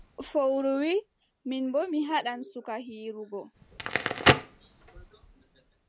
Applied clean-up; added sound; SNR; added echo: none; Crackle; 1 dB; none.